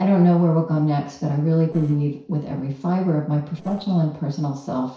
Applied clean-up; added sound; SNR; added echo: neural separator model SepFormer DNS4.